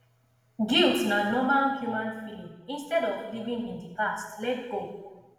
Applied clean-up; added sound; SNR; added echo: none; none; none; reverberation time 1.1 s.